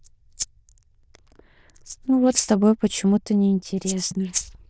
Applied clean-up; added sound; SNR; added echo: neural diffusion model UNIVERSE++.